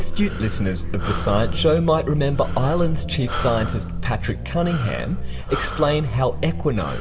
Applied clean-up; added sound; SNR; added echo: none; Breathing; 5 dB; reverberation time 0.9 s.